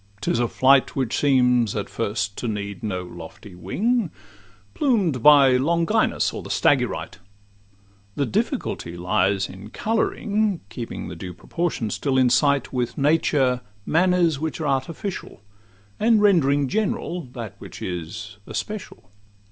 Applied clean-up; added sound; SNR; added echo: none; none; none; none.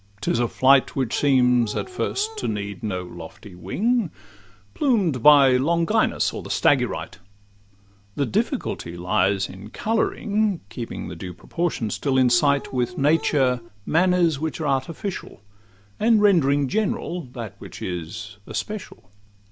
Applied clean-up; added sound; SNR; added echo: none; Dog; 15 dB; none.